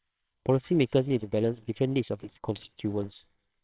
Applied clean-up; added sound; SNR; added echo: neural separator model SepFormer WHAMR!.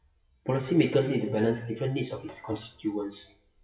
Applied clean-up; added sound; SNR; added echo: classical method WPE with log-MMSE.